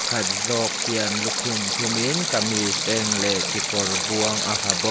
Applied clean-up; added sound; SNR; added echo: none; Stream; -2 dB; none.